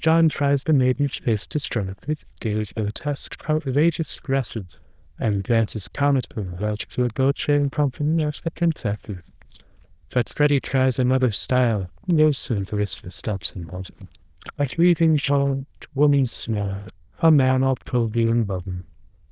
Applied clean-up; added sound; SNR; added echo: neural diffusion model UNIVERSE++.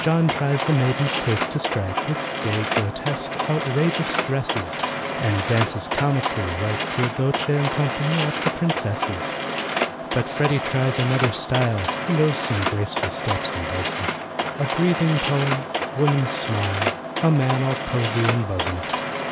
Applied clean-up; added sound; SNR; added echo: none; Mechanisms; 2 dB; none.